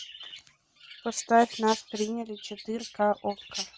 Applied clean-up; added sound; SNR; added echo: none; Chirp, tweet; 14 dB; none.